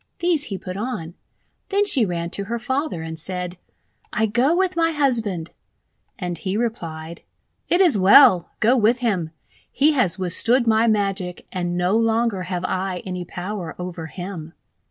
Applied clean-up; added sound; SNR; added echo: none; none; none; none.